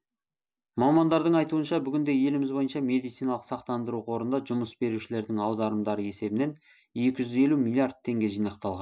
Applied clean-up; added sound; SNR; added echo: none; none; none; none.